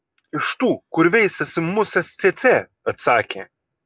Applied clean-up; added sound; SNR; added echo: none; none; none; none.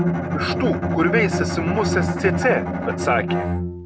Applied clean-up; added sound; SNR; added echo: none; Bowed string instrument; -1 dB; none.